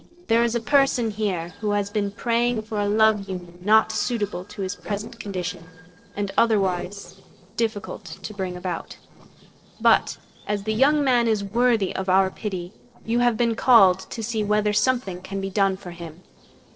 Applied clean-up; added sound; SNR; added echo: neural separator model SepFormer DNS4.